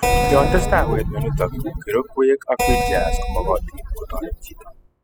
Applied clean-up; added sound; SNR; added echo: classical method spectral subtraction.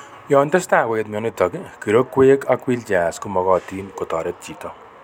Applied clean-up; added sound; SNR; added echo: none; none; none; none.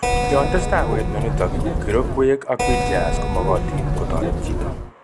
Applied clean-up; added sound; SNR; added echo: none; Keyboard (musical); -3 dB; none.